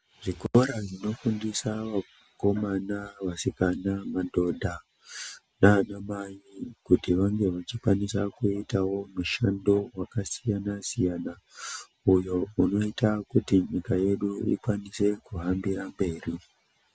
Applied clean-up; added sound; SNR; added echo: none; none; none; none.